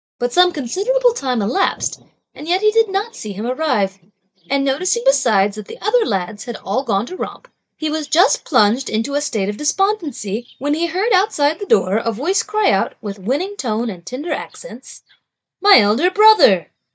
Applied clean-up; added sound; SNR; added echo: neural mask model DeepFilterNet 3.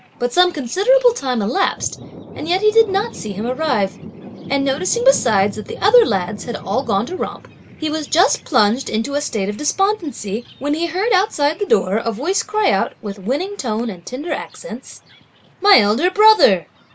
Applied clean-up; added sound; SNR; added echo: none; Thunder; 20 dB; none.